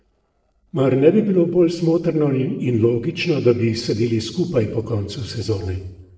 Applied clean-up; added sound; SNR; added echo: neural separator model SepFormer DNS4.